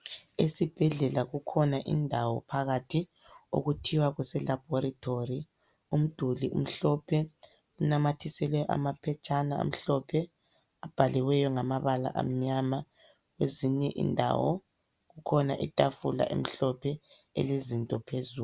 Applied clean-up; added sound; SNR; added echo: none; none; none; none.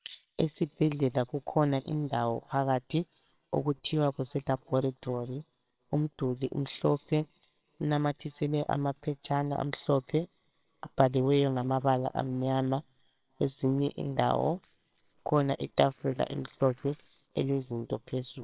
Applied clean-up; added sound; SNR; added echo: neural separator model SepFormer WHAMR!.